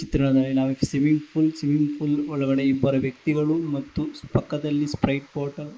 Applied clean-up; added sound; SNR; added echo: neural mask model Resemble Enhance denoiser.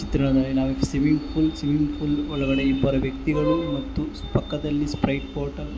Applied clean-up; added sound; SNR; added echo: none; none; none; none.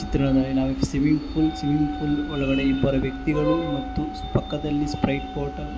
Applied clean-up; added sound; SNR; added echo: none; Wind instrument, woodwind instrument; 16 dB; none.